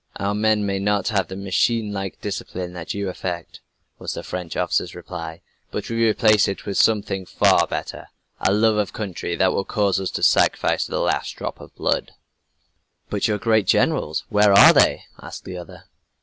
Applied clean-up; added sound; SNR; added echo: none; none; none; none.